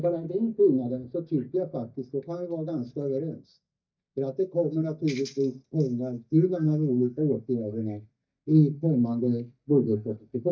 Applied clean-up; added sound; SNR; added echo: neural mask model DeepFilterNet 3.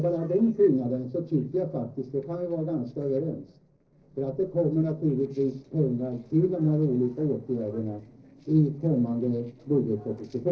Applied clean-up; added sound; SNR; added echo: neural separator model SepFormer DNS4.